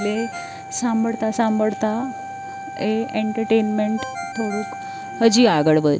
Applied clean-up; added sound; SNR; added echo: none; Ringtone + Wind instrument, woodwind instrument; 11 dB; none.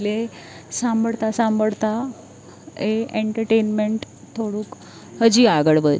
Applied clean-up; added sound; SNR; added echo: none; none; none; none.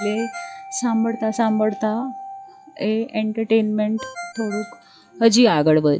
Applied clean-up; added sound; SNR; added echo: classical method log-MMSE.